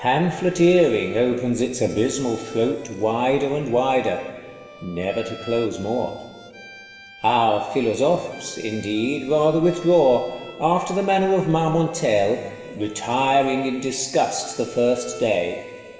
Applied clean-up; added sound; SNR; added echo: none; Bowed string instrument; 20 dB; reverberation time 2.9 s.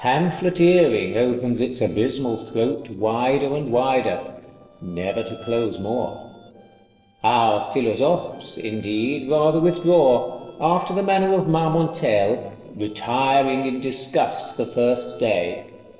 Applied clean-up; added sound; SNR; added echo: neural separator model SepFormer DNS4.